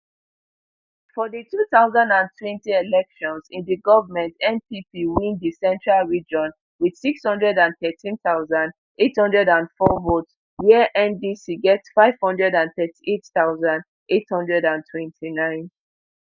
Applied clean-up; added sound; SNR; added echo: none; none; none; none.